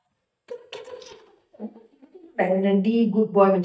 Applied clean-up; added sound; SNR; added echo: neural mask model DeepFilterNet 3.